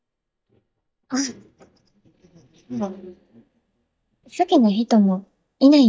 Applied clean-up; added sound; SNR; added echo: neural mask model DeepFilterNet 3.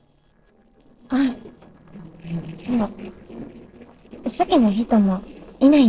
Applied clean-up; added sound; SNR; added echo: neural separator model SepFormer DNS4.